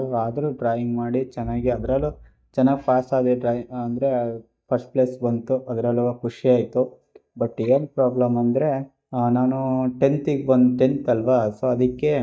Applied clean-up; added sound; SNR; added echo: neural mask model DeepFilterNet 3.